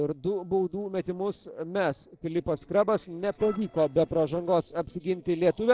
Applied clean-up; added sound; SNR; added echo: neural separator model SepFormer DNS4.